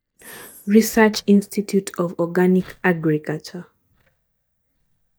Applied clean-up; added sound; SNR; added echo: neural mask model DeepFilterNet 3.